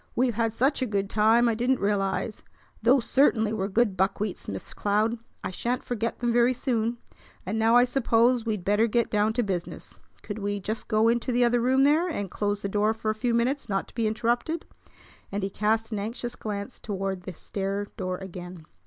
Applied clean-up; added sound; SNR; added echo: none; none; none; none.